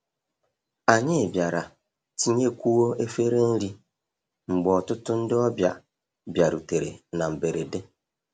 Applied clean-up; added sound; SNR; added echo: none; none; none; none.